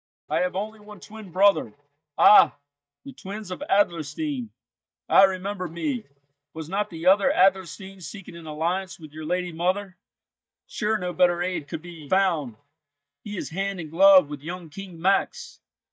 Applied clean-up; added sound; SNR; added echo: neural mask model DeepFilterNet 3.